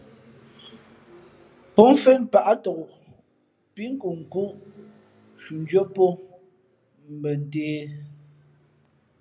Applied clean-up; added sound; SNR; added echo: none; none; none; none.